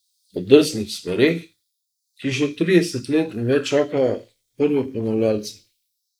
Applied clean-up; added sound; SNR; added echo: neural mask model Resemble Enhance denoiser.